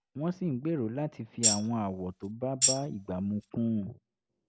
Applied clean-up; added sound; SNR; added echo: none; Tambourine; -3 dB; none.